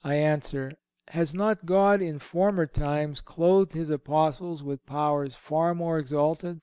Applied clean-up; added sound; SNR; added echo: none; none; none; none.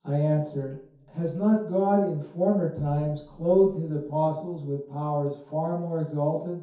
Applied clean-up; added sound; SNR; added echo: none; none; none; reverberation time 0.6 s.